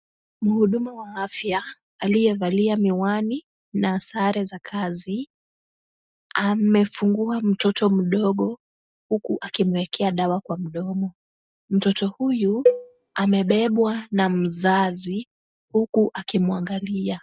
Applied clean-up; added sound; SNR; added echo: neural mask model RNNoise.